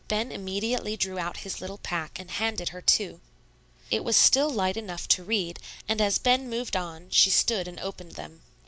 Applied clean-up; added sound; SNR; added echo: none; none; none; none.